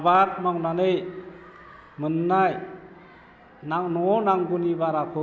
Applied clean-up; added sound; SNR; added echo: none; none; none; none.